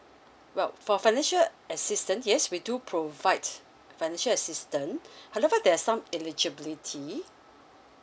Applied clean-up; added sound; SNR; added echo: none; none; none; none.